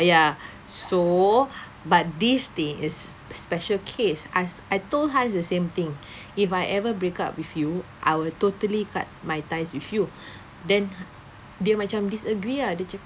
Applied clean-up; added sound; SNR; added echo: none; none; none; none.